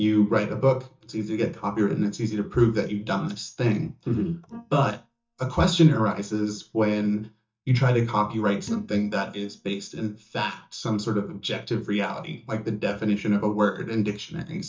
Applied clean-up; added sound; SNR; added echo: neural mask model DeepFilterNet 3.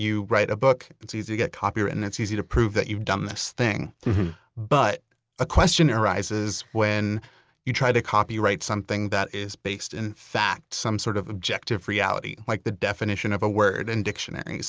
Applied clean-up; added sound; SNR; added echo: none; none; none; none.